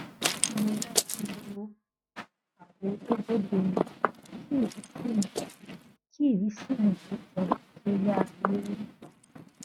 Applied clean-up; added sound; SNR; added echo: neural mask model RNNoise.